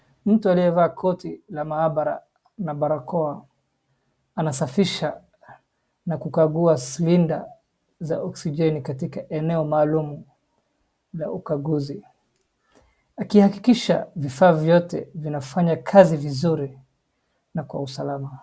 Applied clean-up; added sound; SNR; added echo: none; none; none; none.